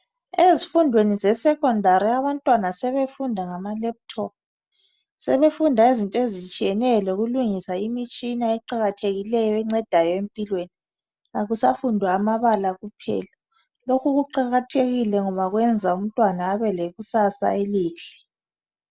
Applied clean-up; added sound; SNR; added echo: none; none; none; none.